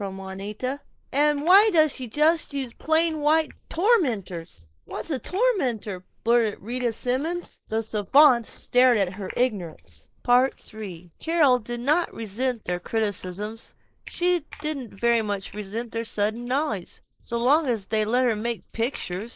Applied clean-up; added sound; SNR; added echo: neural mask model Resemble Enhance denoiser.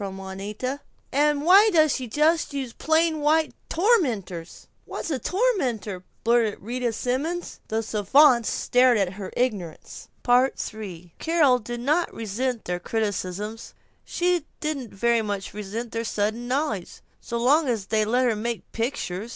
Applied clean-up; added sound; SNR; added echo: none; none; none; none.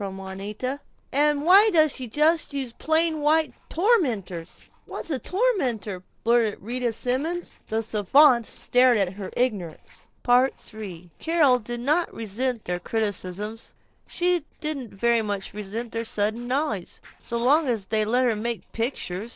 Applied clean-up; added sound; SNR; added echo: neural separator model SepFormer DNS4.